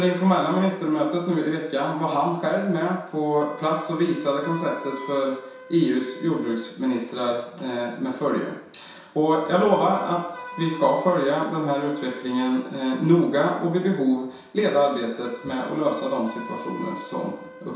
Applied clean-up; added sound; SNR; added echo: none; Wind instrument, woodwind instrument; 18 dB; reverberation time 0.7 s.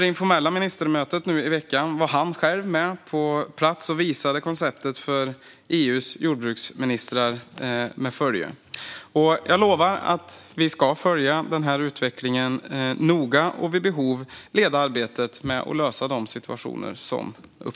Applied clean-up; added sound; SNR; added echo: none; none; none; none.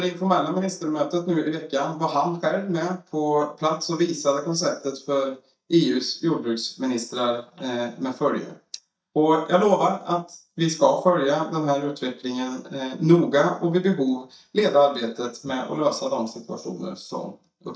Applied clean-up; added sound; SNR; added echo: neural mask model DeepFilterNet 3.